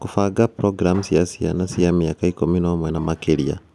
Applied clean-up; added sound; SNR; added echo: none; none; none; none.